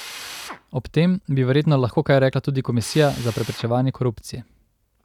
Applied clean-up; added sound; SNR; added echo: none; Drill; 20 dB; none.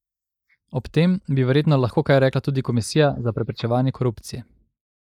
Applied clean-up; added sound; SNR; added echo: neural mask model Resemble Enhance denoiser.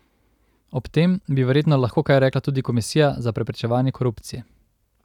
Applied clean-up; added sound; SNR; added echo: none; none; none; none.